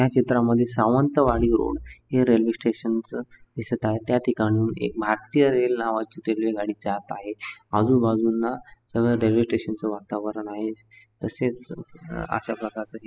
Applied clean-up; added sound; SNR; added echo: classical method spectral subtraction.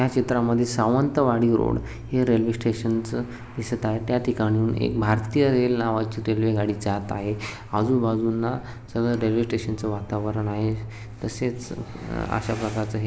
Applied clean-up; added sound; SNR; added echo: none; none; none; none.